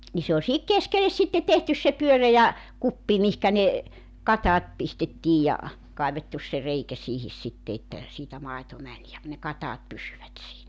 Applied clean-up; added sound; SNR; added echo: none; none; none; none.